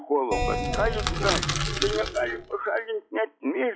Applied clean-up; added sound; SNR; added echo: classical method log-MMSE.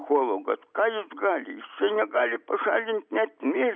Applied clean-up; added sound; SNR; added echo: none; none; none; none.